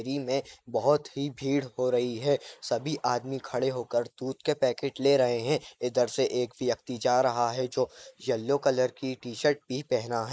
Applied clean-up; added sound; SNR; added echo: neural mask model Resemble Enhance denoiser.